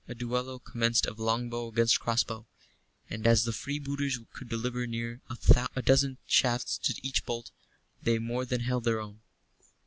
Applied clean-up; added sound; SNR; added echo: none; none; none; none.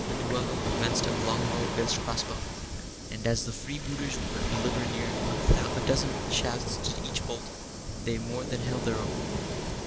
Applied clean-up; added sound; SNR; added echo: none; Waves, surf; -1 dB; none.